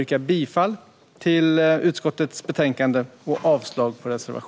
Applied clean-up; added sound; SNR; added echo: none; none; none; none.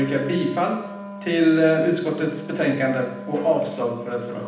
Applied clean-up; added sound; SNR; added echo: none; Wind instrument, woodwind instrument; 14 dB; reverberation time 0.9 s.